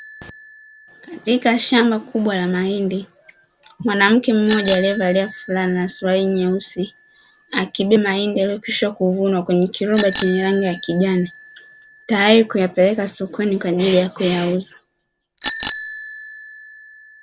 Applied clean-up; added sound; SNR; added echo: none; Bicycle bell; 17 dB; none.